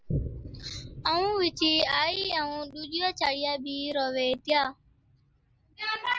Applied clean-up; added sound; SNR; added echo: none; Boom; 12 dB; none.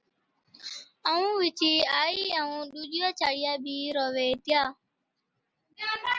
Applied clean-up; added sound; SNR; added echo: none; none; none; none.